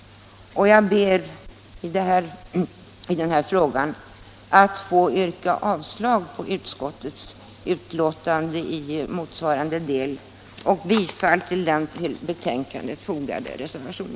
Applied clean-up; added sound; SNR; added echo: none; none; none; none.